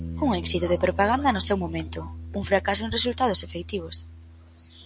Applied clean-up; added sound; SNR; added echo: none; Bass guitar; 10 dB; none.